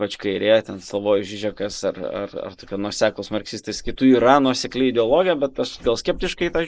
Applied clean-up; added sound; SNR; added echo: neural mask model Resemble Enhance denoiser.